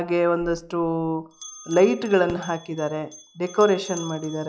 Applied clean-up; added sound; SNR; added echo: classical method log-MMSE.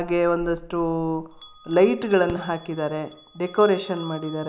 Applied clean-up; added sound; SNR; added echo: none; Fireworks + Bell; 17 dB; none.